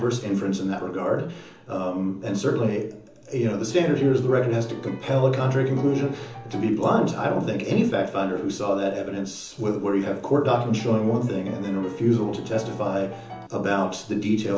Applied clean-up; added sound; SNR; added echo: none; Piano; 16 dB; reverberation time 0.7 s.